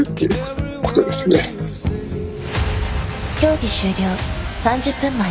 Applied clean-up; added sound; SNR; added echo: none; none; none; none.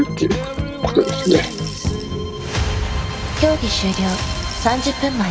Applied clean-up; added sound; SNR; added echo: none; Bowed string instrument + Coin (dropping) / Glass; 14 dB; none.